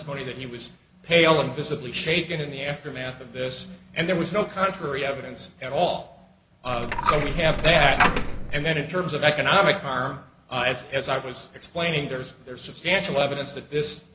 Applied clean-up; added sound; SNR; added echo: none; Coin (dropping); -1 dB; none.